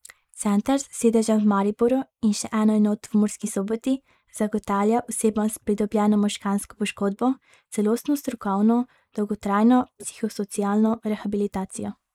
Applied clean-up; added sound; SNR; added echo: neural mask model Resemble Enhance denoiser.